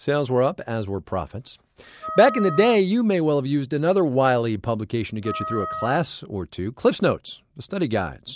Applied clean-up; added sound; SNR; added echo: none; Wind instrument, woodwind instrument; 11 dB; none.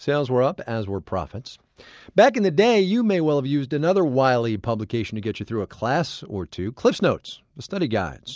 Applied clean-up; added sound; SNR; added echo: none; none; none; none.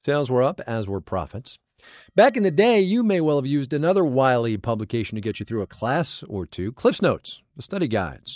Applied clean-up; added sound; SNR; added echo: neural mask model DeepFilterNet 3.